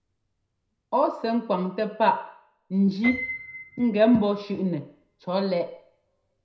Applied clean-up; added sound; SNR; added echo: none; Piano; 15 dB; reverberation time 0.5 s.